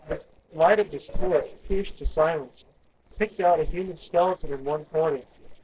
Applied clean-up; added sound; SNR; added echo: neural separator model SepFormer DNS4.